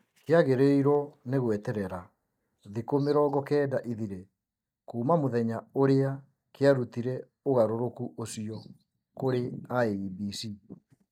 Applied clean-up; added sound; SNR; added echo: neural mask model DeepFilterNet 3.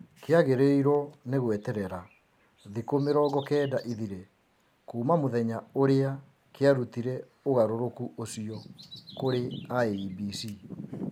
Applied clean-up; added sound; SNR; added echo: none; Bird vocalization, bird call, bird song; 19 dB; none.